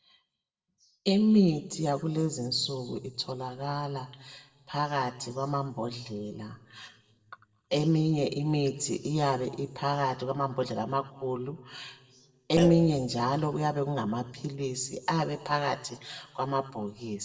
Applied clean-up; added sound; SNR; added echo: neural separator model SepFormer DNS4.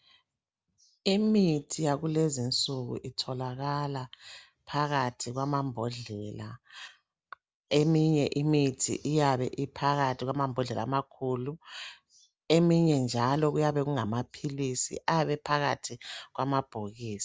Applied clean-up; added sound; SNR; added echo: none; none; none; none.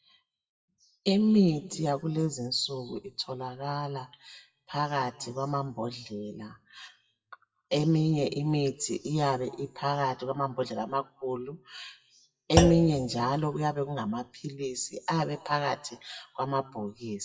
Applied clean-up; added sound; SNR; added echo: classical method WPE with log-MMSE.